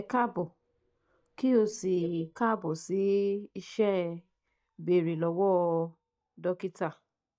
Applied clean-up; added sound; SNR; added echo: neural mask model DeepFilterNet 3.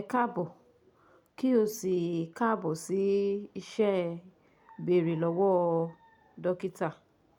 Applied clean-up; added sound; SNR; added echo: none; none; none; none.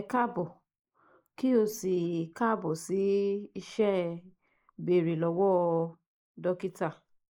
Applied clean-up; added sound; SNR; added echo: neural mask model Resemble Enhance denoiser.